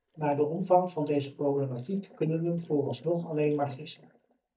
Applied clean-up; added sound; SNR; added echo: neural mask model DeepFilterNet 3.